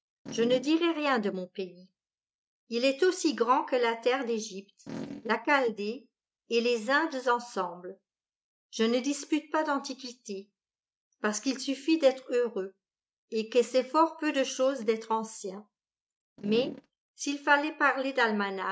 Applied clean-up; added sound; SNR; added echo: neural mask model RNNoise.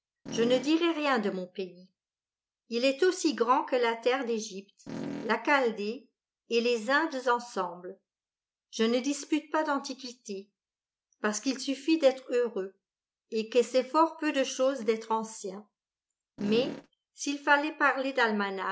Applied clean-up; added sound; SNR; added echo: none; Fart; 8 dB; none.